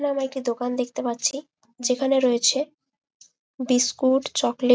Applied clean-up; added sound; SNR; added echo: none; none; none; none.